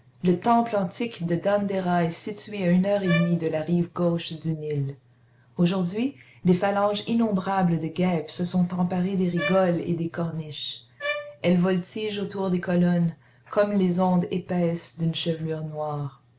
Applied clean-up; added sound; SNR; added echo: none; Bowed string instrument; 11 dB; none.